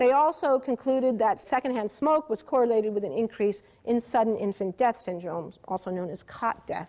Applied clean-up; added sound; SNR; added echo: none; none; none; none.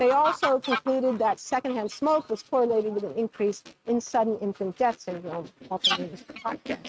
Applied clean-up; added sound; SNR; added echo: neural mask model RNNoise.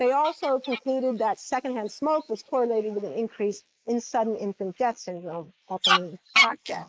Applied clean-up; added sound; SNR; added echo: neural mask model Resemble Enhance denoiser.